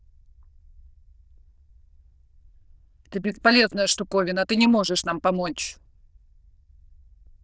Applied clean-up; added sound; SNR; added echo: neural diffusion model UNIVERSE++.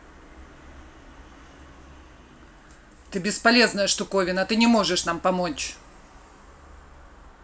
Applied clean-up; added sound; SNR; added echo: none; none; none; none.